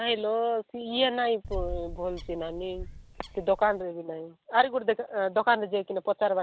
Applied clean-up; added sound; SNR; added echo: none; Bird; 11 dB; none.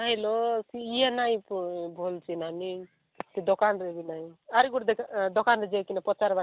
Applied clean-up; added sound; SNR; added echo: none; none; none; none.